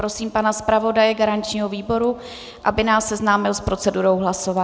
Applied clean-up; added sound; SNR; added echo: none; none; none; none.